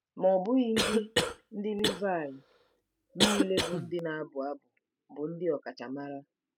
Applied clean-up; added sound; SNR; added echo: none; Cough; 0 dB; none.